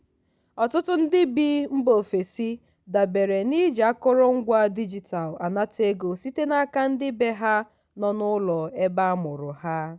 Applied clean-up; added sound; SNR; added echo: none; none; none; none.